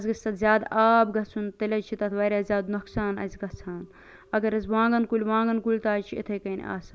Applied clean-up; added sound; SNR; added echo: none; none; none; none.